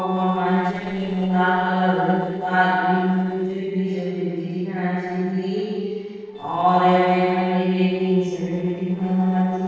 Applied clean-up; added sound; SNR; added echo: neural separator model SepFormer DNS4.